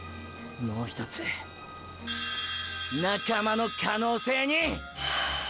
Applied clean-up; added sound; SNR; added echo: none; none; none; none.